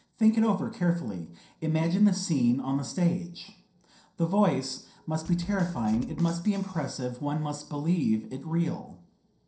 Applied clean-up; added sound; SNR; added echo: neural separator model SepFormer DNS4.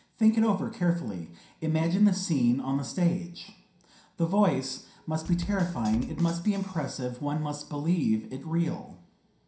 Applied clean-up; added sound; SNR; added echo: none; Bass drum / Snare drum; 15 dB; reverberation time 0.5 s.